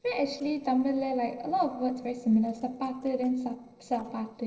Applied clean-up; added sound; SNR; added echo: neural separator model SepFormer DNS4.